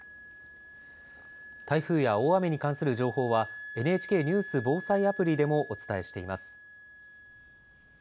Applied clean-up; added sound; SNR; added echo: none; Wind instrument, woodwind instrument; 16 dB; none.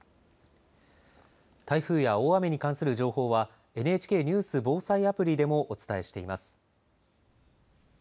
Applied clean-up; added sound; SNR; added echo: none; none; none; none.